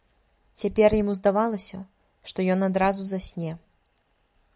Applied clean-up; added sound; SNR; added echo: none; none; none; none.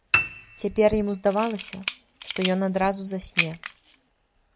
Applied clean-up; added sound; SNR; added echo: none; Camera + Piano; 5 dB; none.